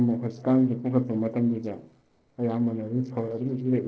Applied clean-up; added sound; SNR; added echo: neural separator model SepFormer DNS4.